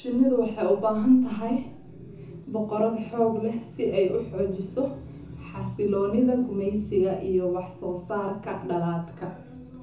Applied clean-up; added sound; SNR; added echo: none; none; none; reverberation time 0.5 s.